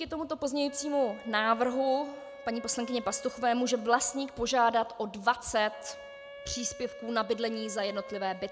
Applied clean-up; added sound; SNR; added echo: none; Wind instrument, woodwind instrument; 16 dB; none.